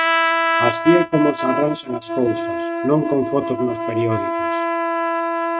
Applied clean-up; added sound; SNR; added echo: neural mask model RNNoise.